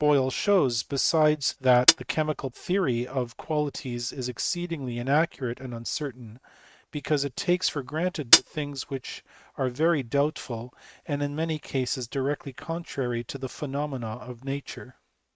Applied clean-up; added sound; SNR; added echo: neural mask model RNNoise.